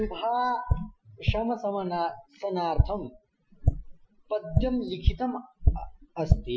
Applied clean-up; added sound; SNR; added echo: classical method Wiener filter.